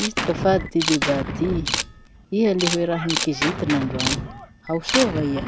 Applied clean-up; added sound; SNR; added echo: none; Camera + Gunshot, gunfire; 3 dB; none.